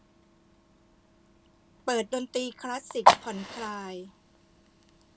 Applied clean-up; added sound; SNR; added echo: none; Fire; -5 dB; none.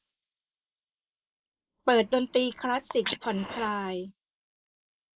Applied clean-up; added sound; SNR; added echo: neural mask model Resemble Enhance denoiser.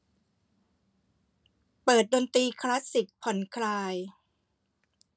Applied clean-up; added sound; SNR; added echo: none; none; none; none.